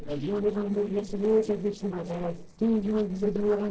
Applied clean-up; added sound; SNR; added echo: neural separator model SepFormer DNS4.